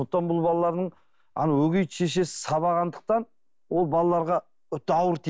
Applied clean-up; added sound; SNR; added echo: none; none; none; none.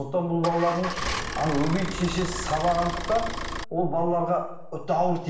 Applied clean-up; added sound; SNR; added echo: none; Idling / Engine starting / Motor vehicle (road); 6 dB; reverberation time 0.8 s.